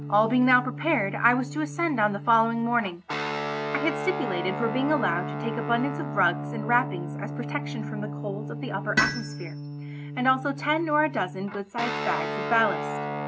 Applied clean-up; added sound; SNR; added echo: none; Tools + Guitar; 5 dB; none.